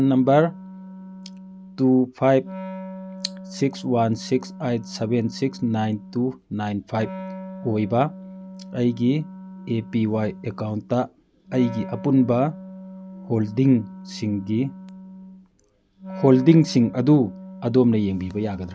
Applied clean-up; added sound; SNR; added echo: none; Wind instrument, woodwind instrument; 15 dB; none.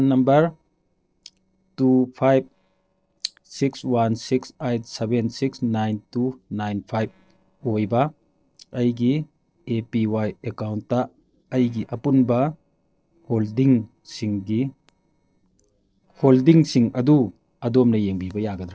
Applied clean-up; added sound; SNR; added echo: neural separator model SepFormer DNS4.